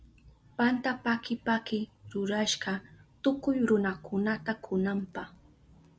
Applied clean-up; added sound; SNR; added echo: none; none; none; none.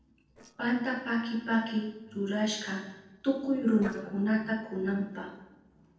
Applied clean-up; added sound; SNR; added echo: neural separator model SepFormer DNS4.